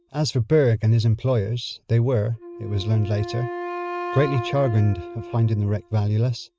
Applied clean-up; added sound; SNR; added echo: neural mask model RNNoise.